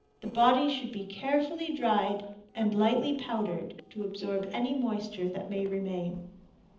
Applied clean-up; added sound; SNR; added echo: neural separator model SepFormer DNS4.